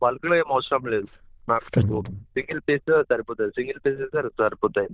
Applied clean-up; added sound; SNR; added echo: neural diffusion model UNIVERSE++.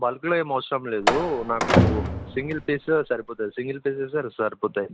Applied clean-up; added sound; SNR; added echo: none; Slam; -1 dB; none.